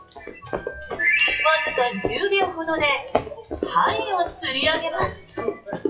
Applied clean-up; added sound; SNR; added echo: classical method WPE with log-MMSE.